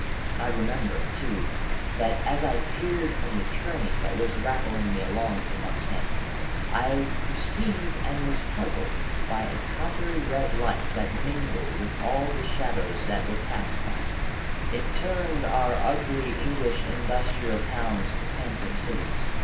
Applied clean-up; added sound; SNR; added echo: none; Rain; -5 dB; reverberation time 0.7 s.